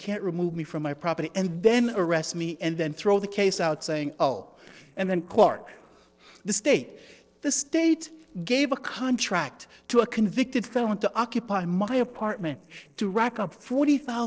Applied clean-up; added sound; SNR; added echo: neural separator model SepFormer DNS4.